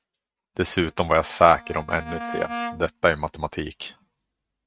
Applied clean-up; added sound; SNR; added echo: neural mask model RNNoise.